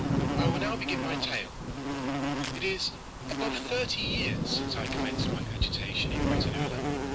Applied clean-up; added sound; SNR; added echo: none; Thunder + Insect; -4 dB; none.